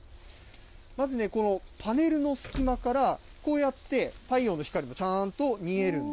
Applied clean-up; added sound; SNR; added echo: none; Door / Car; 12 dB; none.